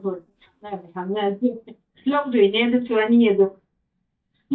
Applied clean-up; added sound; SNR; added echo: neural mask model DeepFilterNet 3.